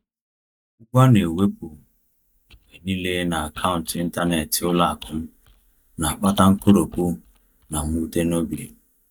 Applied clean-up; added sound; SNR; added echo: neural mask model DeepFilterNet 3.